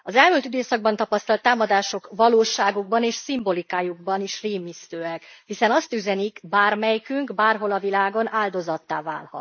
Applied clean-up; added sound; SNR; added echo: neural mask model Resemble Enhance denoiser.